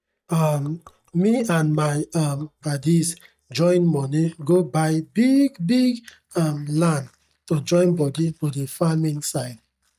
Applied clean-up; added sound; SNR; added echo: neural mask model DeepFilterNet 3.